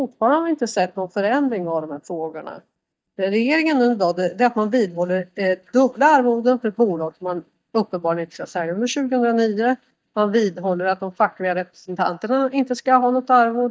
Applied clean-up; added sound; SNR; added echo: neural mask model DeepFilterNet 3.